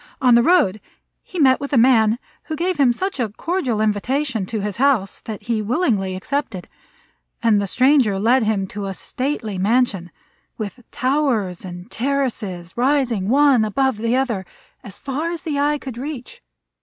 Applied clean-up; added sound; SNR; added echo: neural mask model Resemble Enhance denoiser.